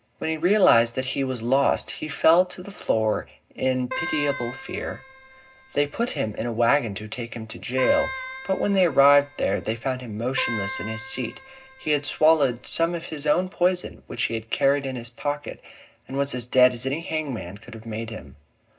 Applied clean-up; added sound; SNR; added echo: none; Keyboard (musical); 11 dB; reverberation time 0.2 s.